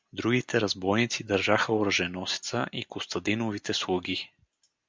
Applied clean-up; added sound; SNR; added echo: none; none; none; none.